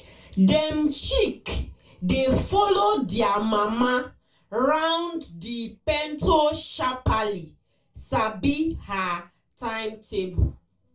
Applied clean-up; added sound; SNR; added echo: none; none; none; reverberation time 0.2 s.